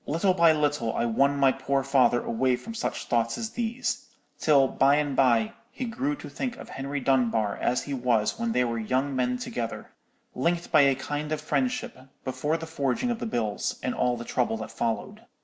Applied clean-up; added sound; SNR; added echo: none; none; none; none.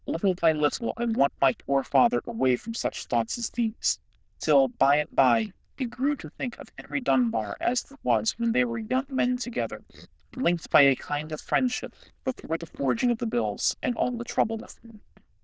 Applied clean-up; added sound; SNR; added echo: neural diffusion model UNIVERSE++.